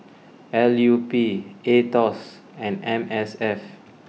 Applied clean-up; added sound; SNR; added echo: none; none; none; none.